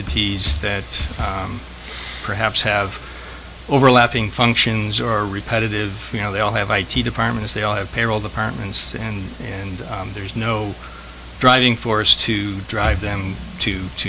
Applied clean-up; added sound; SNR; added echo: none; none; none; none.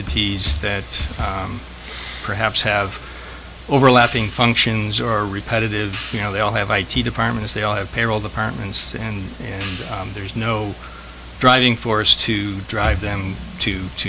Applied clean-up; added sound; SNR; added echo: none; Hi-hat; 14 dB; none.